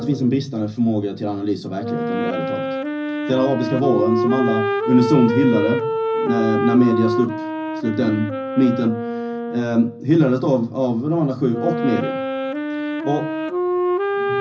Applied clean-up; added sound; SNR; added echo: none; Wind instrument, woodwind instrument; 3 dB; reverberation time 0.4 s.